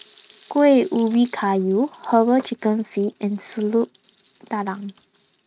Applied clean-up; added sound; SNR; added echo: neural mask model RNNoise.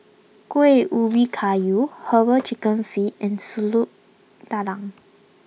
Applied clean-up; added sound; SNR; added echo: none; none; none; none.